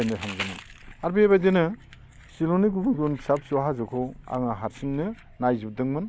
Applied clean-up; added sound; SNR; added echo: none; Crumpling, crinkling; 18 dB; none.